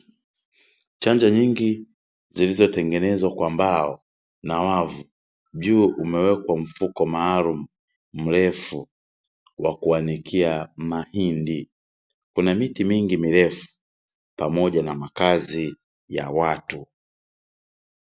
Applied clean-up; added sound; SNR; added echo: none; none; none; none.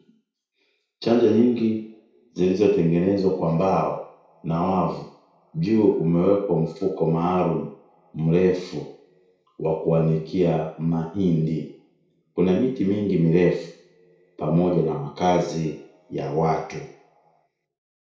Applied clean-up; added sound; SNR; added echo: none; none; none; reverberation time 0.6 s.